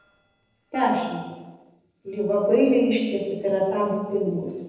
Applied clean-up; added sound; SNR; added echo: neural separator model SepFormer DNS4.